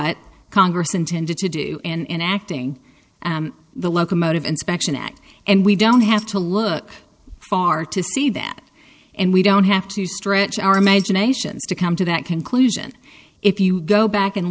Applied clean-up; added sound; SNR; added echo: neural separator model SepFormer DNS4.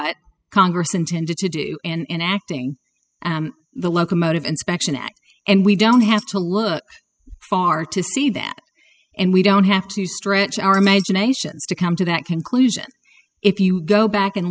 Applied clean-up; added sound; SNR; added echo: classical method spectral subtraction.